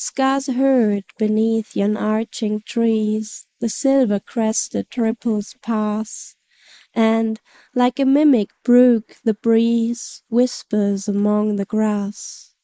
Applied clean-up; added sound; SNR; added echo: neural mask model Resemble Enhance denoiser.